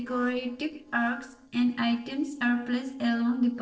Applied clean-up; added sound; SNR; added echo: neural separator model SepFormer DNS4.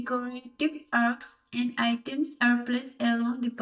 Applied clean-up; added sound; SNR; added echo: neural mask model DeepFilterNet 3.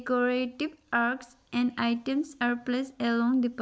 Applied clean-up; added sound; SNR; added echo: none; none; none; none.